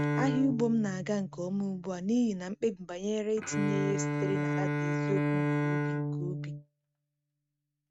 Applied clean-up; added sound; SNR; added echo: neural mask model RNNoise.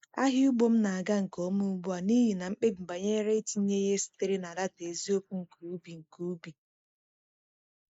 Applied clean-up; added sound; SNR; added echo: neural mask model Resemble Enhance denoiser.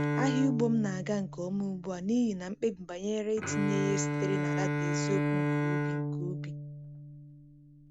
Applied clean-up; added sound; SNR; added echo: none; Bowed string instrument; 0 dB; none.